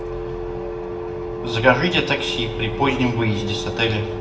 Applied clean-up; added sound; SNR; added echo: none; Telephone; 7 dB; reverberation time 0.9 s.